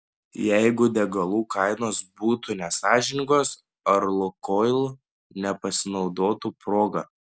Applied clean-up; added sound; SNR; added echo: none; none; none; none.